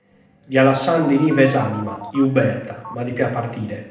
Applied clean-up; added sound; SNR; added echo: none; Telephone; 16 dB; reverberation time 0.7 s.